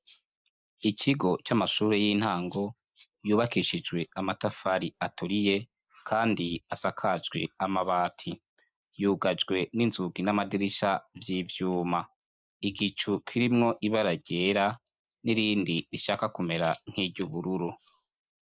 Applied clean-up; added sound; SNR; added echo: neural mask model Resemble Enhance denoiser.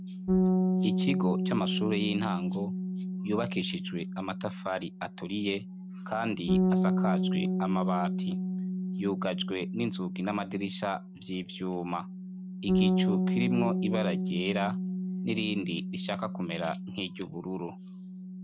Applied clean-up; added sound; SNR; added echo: none; Bass guitar; -3 dB; none.